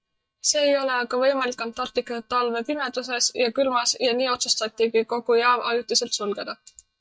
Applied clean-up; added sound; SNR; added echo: neural mask model DeepFilterNet 3.